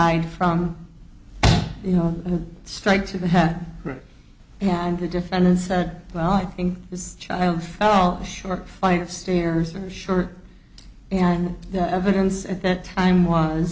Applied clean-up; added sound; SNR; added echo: none; none; none; none.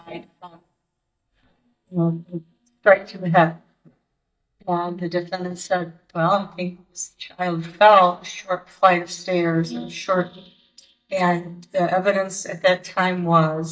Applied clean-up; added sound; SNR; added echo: neural mask model DeepFilterNet 3.